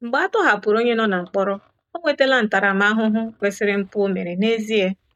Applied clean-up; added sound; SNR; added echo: neural mask model DeepFilterNet 3.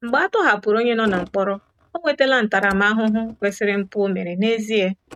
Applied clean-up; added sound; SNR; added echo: neural mask model RNNoise.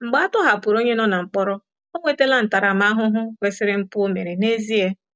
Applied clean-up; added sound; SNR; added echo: none; none; none; none.